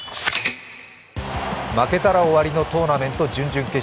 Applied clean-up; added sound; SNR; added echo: none; none; none; none.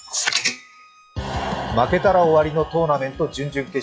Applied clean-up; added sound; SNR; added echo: classical method log-MMSE.